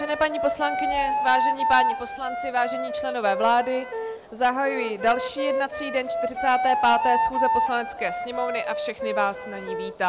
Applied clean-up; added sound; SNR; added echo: none; Wind instrument, woodwind instrument; 1 dB; none.